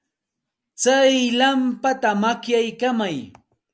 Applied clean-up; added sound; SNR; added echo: none; none; none; none.